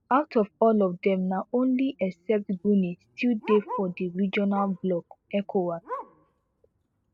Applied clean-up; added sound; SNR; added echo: none; Bark; 17 dB; none.